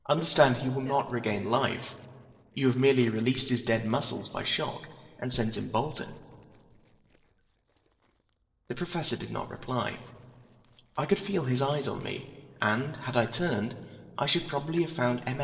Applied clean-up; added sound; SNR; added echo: neural separator model SepFormer DNS4.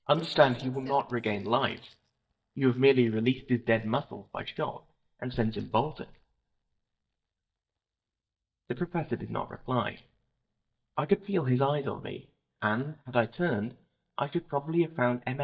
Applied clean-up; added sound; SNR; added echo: neural mask model DeepFilterNet 3.